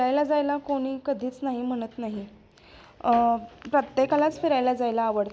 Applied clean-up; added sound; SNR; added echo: none; none; none; none.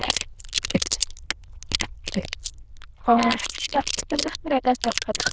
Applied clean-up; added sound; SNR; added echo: neural diffusion model UNIVERSE++.